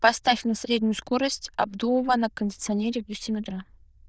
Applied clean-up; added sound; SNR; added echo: neural diffusion model UNIVERSE++.